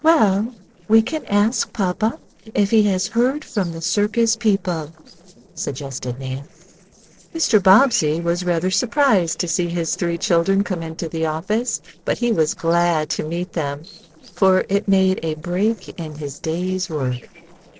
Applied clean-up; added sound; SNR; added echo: neural separator model SepFormer DNS4.